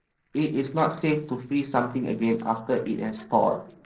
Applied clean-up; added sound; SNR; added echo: neural separator model SepFormer DNS4.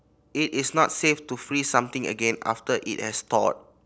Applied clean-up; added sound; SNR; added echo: none; none; none; none.